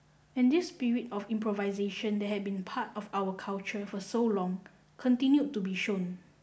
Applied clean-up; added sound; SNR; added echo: none; none; none; none.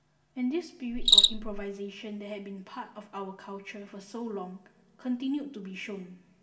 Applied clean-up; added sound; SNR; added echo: none; Cricket; -4 dB; reverberation time 1.7 s.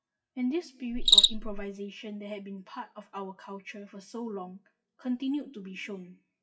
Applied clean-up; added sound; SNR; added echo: classical method WPE with log-MMSE.